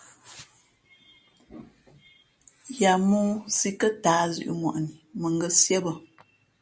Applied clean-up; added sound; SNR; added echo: none; none; none; none.